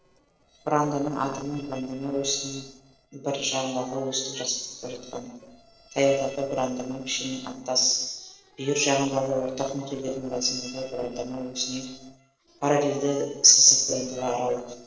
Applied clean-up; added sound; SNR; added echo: neural separator model SepFormer DNS4.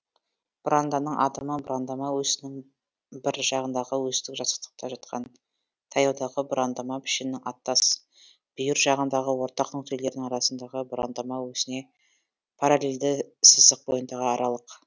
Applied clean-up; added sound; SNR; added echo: none; none; none; none.